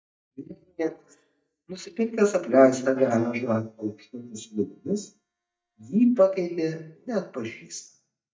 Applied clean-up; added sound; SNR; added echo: neural mask model DeepFilterNet 3.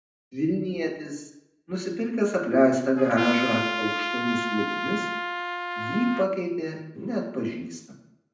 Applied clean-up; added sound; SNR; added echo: none; Trumpet; 3 dB; reverberation time 0.7 s.